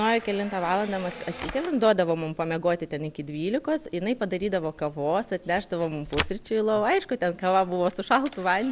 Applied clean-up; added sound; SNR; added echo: none; Camera; 14 dB; none.